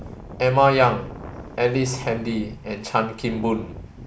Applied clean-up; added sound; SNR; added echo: none; Wind; 15 dB; none.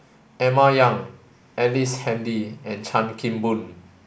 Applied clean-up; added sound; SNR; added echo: none; none; none; none.